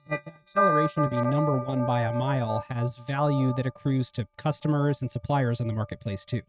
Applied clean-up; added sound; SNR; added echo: neural mask model RNNoise.